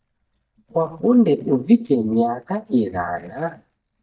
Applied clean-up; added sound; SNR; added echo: neural mask model DeepFilterNet 3.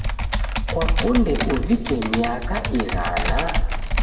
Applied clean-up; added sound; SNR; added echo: none; Computer keyboard; -2 dB; reverberation time 1.6 s.